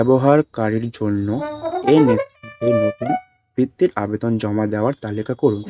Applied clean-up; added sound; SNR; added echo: neural mask model RNNoise.